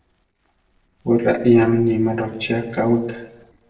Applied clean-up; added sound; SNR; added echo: neural separator model SepFormer DNS4.